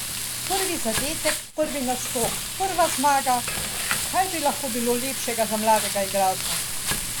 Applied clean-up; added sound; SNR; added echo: none; Frying (food); 2 dB; none.